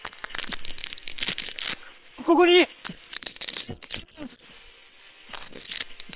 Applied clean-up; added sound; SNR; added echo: neural separator model SepFormer WHAM!.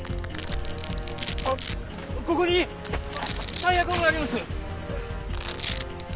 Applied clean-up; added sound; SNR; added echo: none; Domestic sounds, home sounds; 12 dB; none.